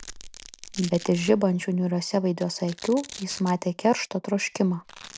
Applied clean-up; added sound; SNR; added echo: none; Domestic sounds, home sounds; 18 dB; none.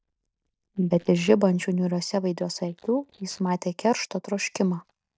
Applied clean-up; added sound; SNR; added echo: neural mask model DeepFilterNet 3.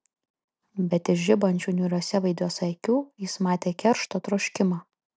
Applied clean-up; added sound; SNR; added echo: none; none; none; none.